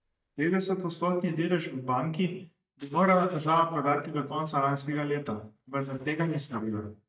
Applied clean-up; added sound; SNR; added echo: neural mask model DeepFilterNet 3.